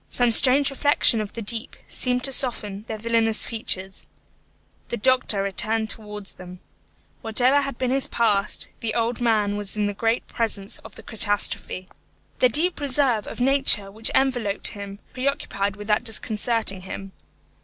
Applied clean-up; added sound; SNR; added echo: none; none; none; none.